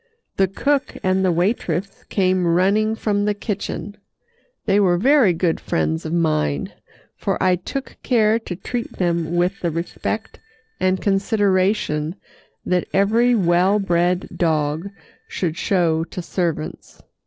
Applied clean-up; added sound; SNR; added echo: neural separator model SepFormer DNS4.